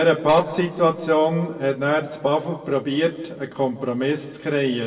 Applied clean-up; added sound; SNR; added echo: none; none; none; reverberation time 1.2 s.